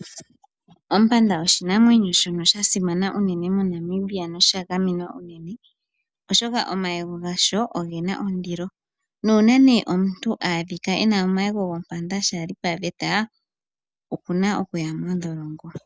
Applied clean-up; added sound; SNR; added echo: none; none; none; none.